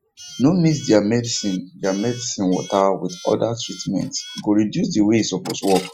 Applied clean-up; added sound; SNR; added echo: classical method Wiener filter.